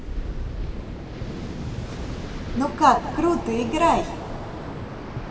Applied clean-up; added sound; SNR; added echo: none; Waves, surf; 5 dB; reverberation time 2.2 s.